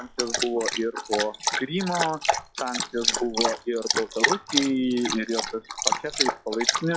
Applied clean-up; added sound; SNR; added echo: classical method log-MMSE.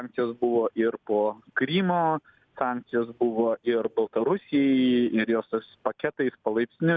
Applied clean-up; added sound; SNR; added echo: none; none; none; none.